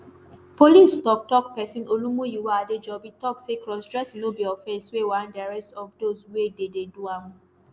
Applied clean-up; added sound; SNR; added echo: none; none; none; none.